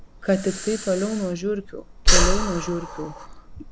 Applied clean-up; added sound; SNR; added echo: none; Breathing; -3 dB; none.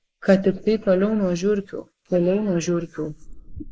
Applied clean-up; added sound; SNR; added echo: neural mask model Resemble Enhance denoiser.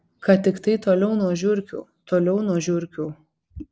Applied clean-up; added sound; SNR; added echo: none; none; none; none.